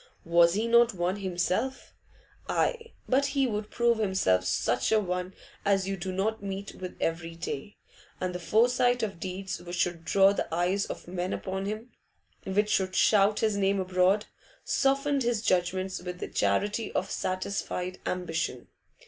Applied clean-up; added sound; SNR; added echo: none; none; none; none.